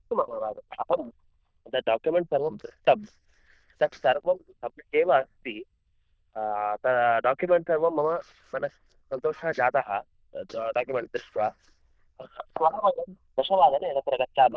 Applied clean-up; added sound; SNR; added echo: neural diffusion model UNIVERSE++.